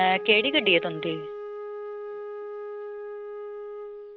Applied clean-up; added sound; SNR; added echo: none; Wind instrument, woodwind instrument; 8 dB; none.